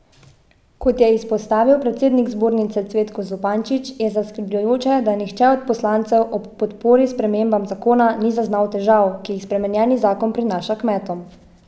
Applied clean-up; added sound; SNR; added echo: none; none; none; none.